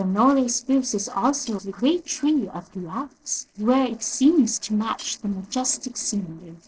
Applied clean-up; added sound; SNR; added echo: neural separator model SepFormer DNS4.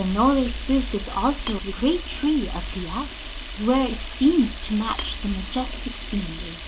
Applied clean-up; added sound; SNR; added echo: none; Camera; 7 dB; none.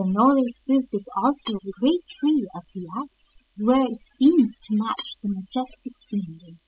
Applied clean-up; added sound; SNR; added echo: classical method spectral subtraction.